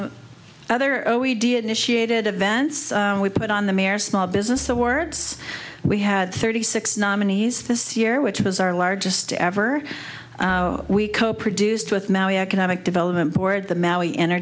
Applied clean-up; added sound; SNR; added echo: none; Drum; 19 dB; none.